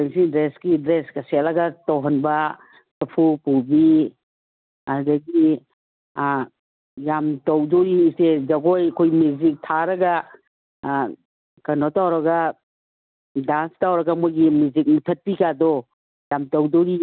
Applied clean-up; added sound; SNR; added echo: none; none; none; none.